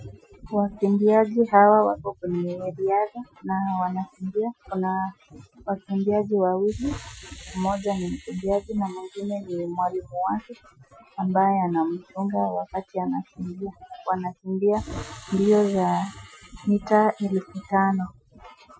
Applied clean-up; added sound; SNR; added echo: classical method Wiener filter.